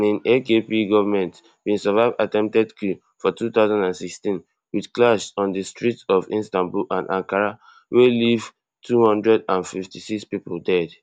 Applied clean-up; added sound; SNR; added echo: none; none; none; none.